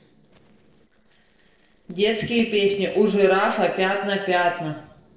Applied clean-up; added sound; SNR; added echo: neural separator model SepFormer DNS4.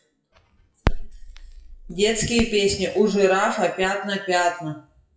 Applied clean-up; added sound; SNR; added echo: classical method WPE with log-MMSE.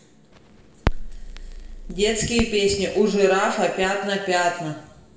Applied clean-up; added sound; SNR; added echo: none; Crackle; 7 dB; reverberation time 0.8 s.